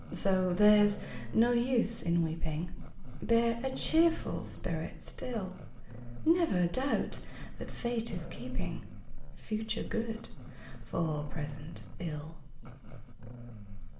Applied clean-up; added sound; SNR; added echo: none; Growling; 16 dB; reverberation time 1.9 s.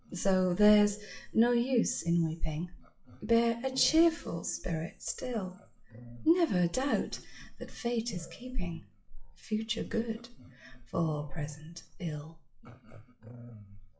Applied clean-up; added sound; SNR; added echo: classical method WPE with log-MMSE.